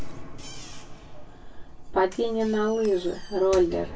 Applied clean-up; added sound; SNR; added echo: none; Knock / Slam; 17 dB; reverberation time 0.1 s.